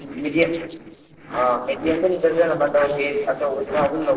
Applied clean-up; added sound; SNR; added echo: neural separator model SepFormer DNS4.